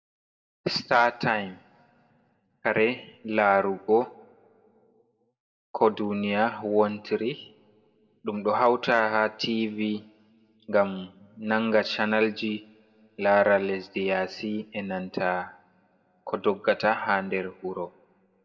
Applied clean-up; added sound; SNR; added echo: none; none; none; reverberation time 0.7 s.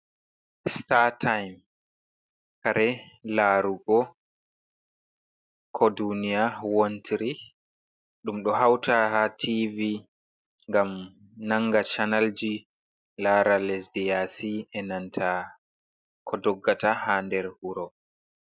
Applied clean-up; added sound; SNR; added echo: none; none; none; none.